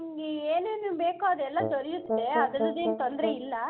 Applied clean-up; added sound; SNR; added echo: none; Brass instrument; 2 dB; none.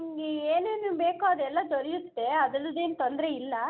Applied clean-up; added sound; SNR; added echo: none; none; none; none.